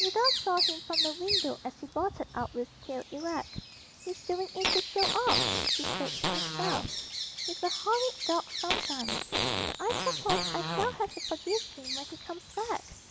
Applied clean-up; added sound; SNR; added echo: none; Bird vocalization, bird call, bird song + Fart; 0 dB; none.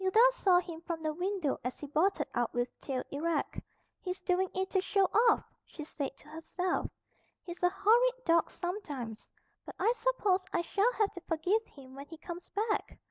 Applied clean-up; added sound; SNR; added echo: none; none; none; none.